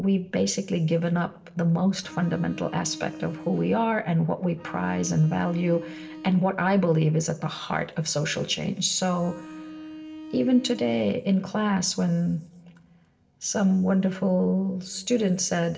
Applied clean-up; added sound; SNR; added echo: none; Bowed string instrument; 16 dB; reverberation time 0.7 s.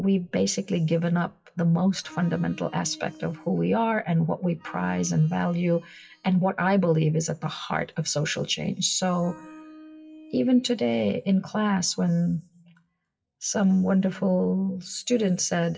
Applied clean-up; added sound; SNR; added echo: classical method WPE with log-MMSE.